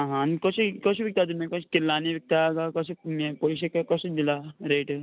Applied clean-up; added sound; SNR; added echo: none; none; none; none.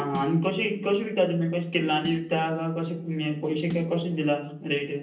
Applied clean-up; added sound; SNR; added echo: none; Snare drum; 15 dB; reverberation time 0.6 s.